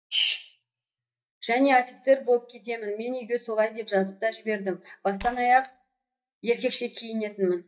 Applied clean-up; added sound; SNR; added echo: neural mask model DeepFilterNet 3.